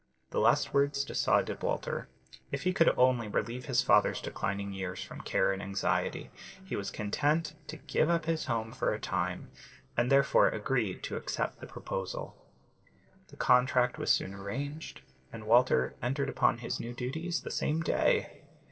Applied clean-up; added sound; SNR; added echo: neural separator model SepFormer DNS4.